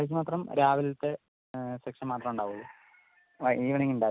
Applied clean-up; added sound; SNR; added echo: none; none; none; none.